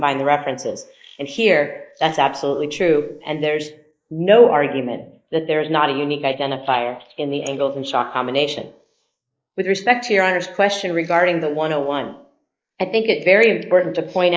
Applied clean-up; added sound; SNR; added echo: neural mask model Resemble Enhance denoiser.